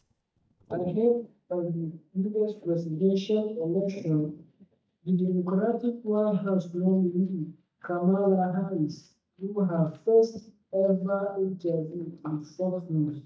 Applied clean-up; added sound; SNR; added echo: neural mask model DeepFilterNet 3.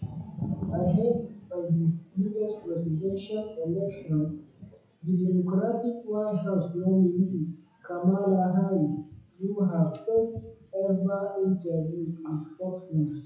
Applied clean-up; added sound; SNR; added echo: classical method WPE with log-MMSE.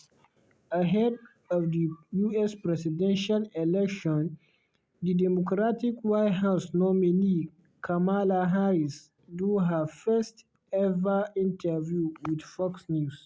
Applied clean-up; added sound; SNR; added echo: none; none; none; none.